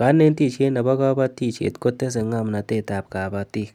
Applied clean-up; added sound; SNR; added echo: none; none; none; none.